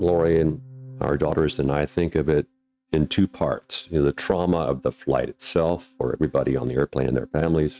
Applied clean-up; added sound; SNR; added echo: neural mask model RNNoise.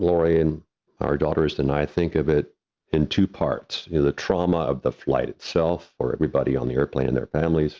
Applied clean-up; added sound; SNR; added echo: none; none; none; none.